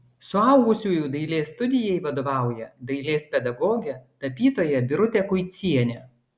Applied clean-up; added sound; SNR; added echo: none; none; none; none.